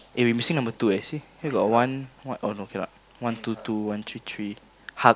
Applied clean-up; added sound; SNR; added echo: none; none; none; none.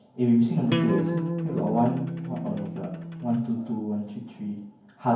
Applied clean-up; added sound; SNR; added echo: none; Acoustic guitar; 3 dB; reverberation time 0.9 s.